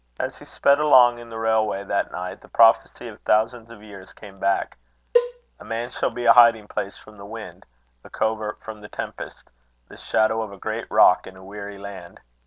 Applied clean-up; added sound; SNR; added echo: none; Cowbell; 3 dB; none.